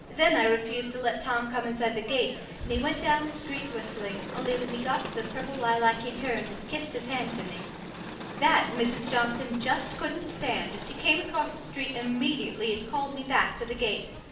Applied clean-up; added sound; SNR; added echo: none; Crowd; 10 dB; reverberation time 0.6 s.